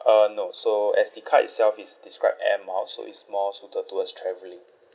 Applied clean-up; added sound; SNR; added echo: none; none; none; none.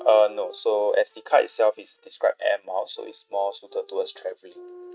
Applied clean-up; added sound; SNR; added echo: neural mask model RNNoise.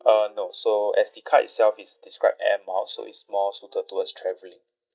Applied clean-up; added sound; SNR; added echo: neural mask model DeepFilterNet 3.